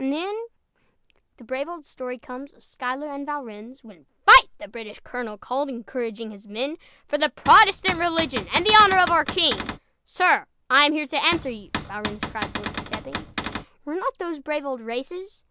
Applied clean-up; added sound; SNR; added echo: none; Cupboard open or close / Door; 8 dB; none.